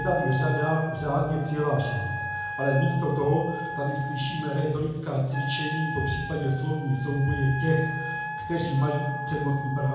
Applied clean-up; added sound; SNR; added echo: none; Wind instrument, woodwind instrument; 8 dB; reverberation time 0.9 s.